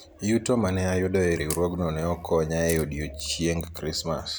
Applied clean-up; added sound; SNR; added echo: none; Camera; 17 dB; none.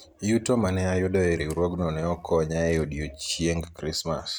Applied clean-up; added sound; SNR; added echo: neural mask model RNNoise.